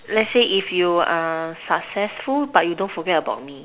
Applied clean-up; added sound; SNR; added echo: none; none; none; none.